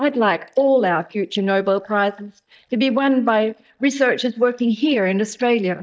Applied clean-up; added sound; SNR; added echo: neural mask model DeepFilterNet 3.